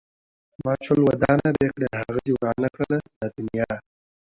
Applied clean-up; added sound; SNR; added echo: none; none; none; none.